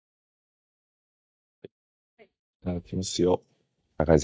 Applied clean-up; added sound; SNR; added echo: neural mask model DeepFilterNet 3.